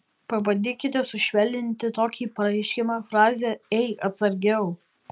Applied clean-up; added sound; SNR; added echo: none; none; none; none.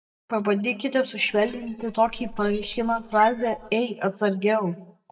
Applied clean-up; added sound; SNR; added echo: neural mask model DeepFilterNet 3.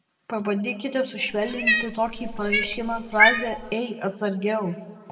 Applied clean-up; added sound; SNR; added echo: none; Cat; -2 dB; reverberation time 1.4 s.